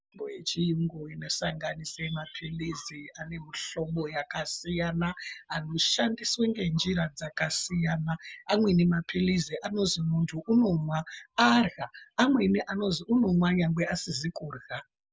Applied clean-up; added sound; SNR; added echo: none; none; none; none.